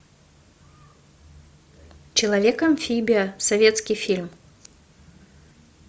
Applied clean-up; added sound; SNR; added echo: none; none; none; none.